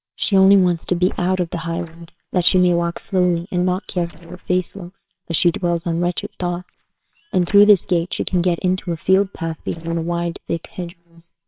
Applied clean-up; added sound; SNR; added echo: neural separator model SepFormer WHAMR!.